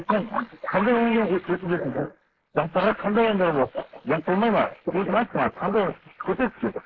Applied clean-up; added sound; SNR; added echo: neural mask model Resemble Enhance denoiser.